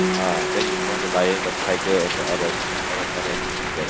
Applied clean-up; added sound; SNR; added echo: none; Piano + Rain; -2 dB; none.